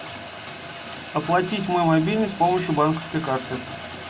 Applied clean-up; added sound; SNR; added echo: none; none; none; none.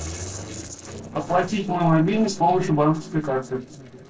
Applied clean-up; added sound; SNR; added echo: neural separator model SepFormer DNS4.